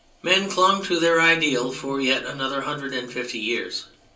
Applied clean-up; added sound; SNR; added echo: none; none; none; reverberation time 0.3 s.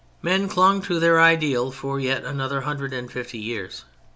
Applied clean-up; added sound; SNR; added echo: none; none; none; none.